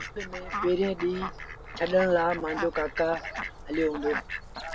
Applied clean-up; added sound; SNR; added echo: none; Fowl; 8 dB; none.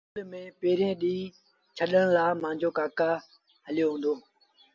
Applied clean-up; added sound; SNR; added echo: none; none; none; none.